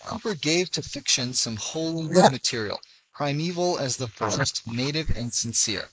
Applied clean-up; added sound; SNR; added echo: neural mask model Resemble Enhance denoiser.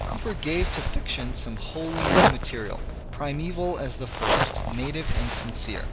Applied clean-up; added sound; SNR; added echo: none; Zipper (clothing); -2 dB; none.